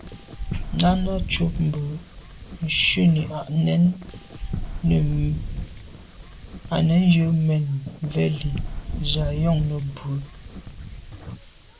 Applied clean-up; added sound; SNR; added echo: none; Wind; 8 dB; none.